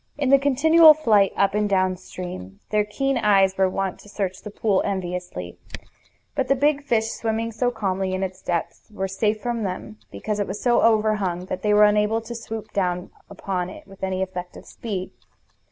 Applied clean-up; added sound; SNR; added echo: none; none; none; none.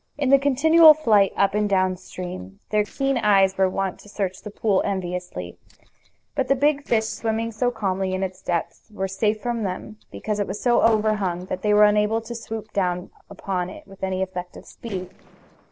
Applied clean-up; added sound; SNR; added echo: neural separator model SepFormer DNS4.